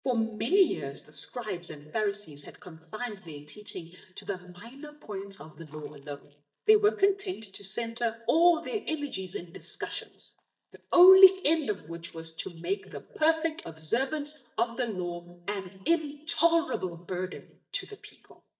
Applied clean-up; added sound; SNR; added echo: neural mask model DeepFilterNet 3.